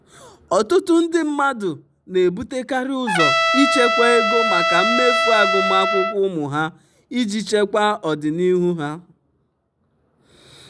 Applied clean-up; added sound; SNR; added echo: none; Trumpet; -2 dB; none.